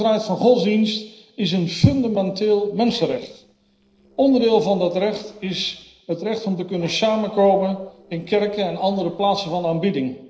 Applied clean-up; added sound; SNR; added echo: neural separator model SepFormer DNS4.